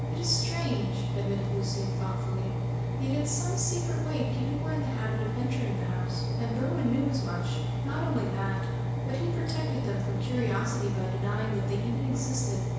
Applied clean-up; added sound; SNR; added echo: none; Engine; -4 dB; reverberation time 1.1 s.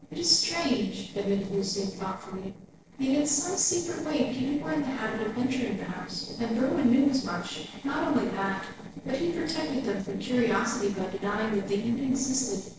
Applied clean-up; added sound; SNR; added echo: neural separator model SepFormer DNS4.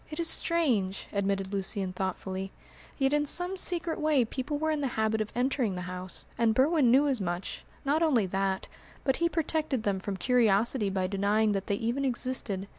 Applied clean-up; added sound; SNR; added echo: none; none; none; none.